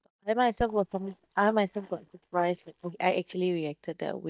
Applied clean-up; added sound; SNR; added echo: neural mask model DeepFilterNet 3.